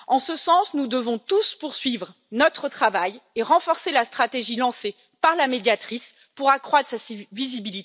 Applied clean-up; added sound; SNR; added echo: none; none; none; none.